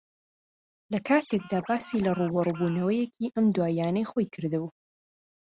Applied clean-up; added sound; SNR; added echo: none; Scratching (performance technique); 18 dB; none.